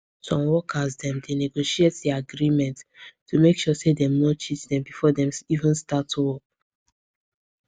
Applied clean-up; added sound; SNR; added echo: none; none; none; none.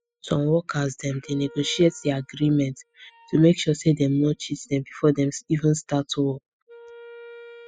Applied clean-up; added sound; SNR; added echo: classical method spectral subtraction.